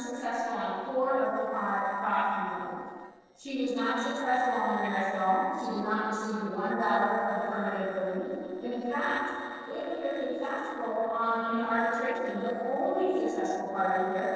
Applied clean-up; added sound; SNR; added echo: neural separator model SepFormer DNS4.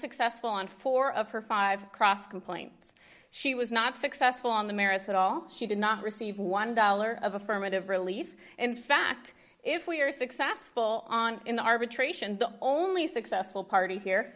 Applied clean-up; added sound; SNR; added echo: none; none; none; none.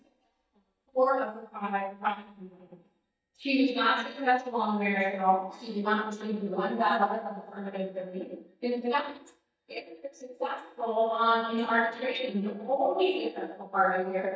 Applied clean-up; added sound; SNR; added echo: neural mask model DeepFilterNet 3.